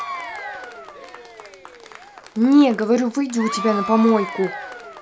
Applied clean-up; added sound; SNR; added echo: none; Applause / Crowd / Cheering; 11 dB; none.